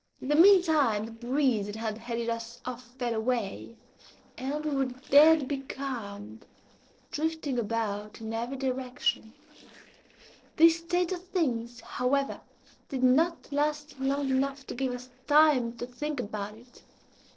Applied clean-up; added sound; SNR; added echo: neural separator model SepFormer DNS4.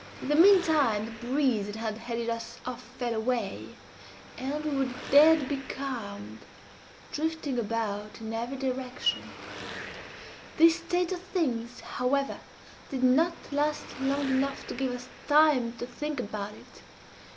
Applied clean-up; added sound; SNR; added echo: none; Car passing by / Traffic noise, roadway noise / Engine; 17 dB; none.